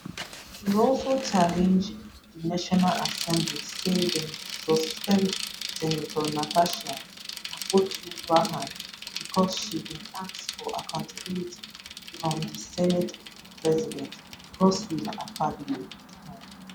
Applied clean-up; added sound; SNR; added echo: none; Bicycle; 10 dB; none.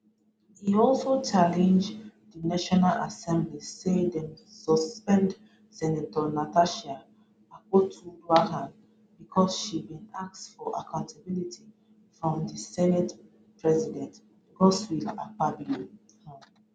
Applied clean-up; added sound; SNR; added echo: none; none; none; none.